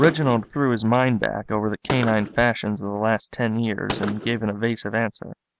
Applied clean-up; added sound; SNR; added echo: none; Gunshot, gunfire; 13 dB; none.